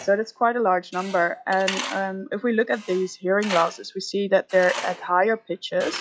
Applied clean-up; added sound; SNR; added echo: classical method log-MMSE.